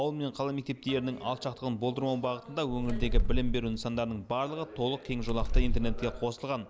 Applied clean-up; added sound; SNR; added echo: none; Bird; -5 dB; none.